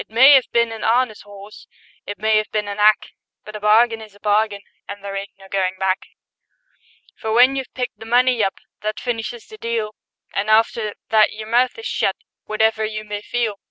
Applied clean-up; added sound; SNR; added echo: none; none; none; none.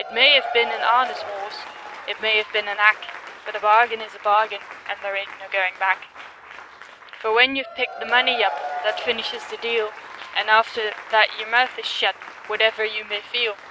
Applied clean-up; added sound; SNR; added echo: none; Applause / Crowd / Cheering; 12 dB; none.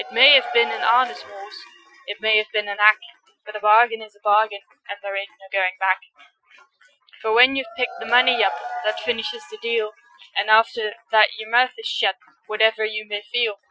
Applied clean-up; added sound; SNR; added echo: classical method Wiener filter.